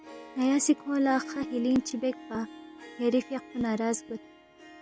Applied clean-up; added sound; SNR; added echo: none; Harp; 16 dB; none.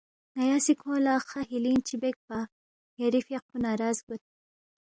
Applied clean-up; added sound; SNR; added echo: none; none; none; none.